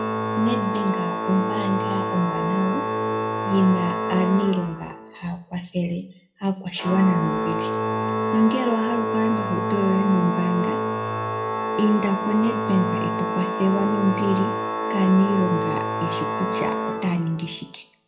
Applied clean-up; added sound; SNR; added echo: none; Organ; 2 dB; reverberation time 0.3 s.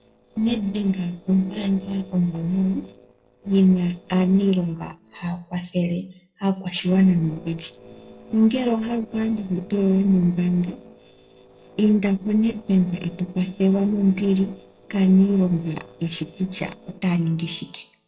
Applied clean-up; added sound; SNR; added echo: neural separator model SepFormer DNS4.